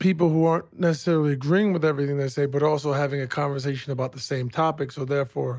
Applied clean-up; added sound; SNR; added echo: none; none; none; none.